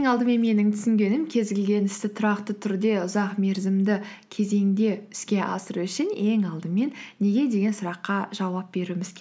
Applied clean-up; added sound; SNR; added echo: none; none; none; none.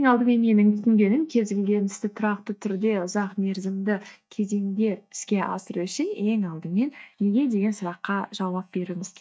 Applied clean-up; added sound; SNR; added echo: neural mask model DeepFilterNet 3.